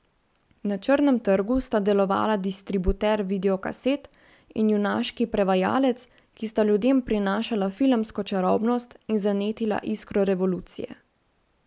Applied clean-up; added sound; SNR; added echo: none; none; none; none.